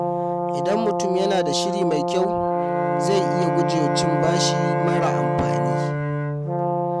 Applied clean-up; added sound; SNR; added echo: none; Bowed string instrument + Brass instrument; -4 dB; none.